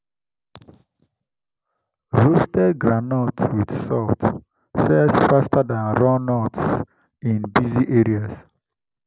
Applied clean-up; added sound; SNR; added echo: none; none; none; none.